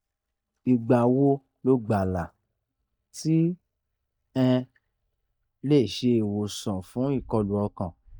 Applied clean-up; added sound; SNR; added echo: neural mask model DeepFilterNet 3.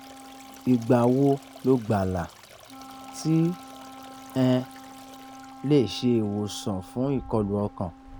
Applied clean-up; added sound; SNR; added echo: none; Stream + Wind instrument, woodwind instrument; 18 dB; none.